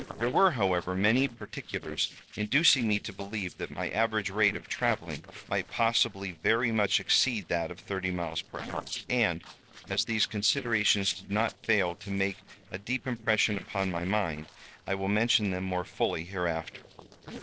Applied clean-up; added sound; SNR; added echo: neural separator model SepFormer DNS4.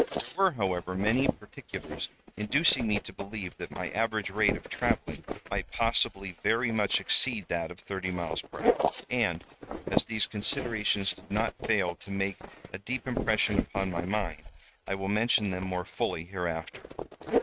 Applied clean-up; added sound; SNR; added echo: neural mask model RNNoise.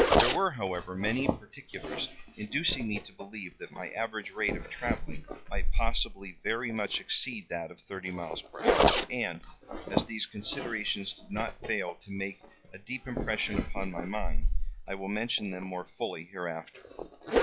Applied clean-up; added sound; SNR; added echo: classical method log-MMSE.